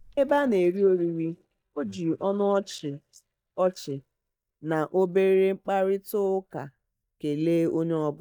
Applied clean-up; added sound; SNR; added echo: neural mask model DeepFilterNet 3.